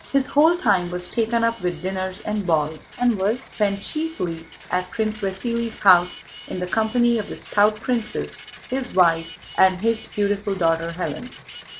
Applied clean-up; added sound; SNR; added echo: none; Printer; 13 dB; none.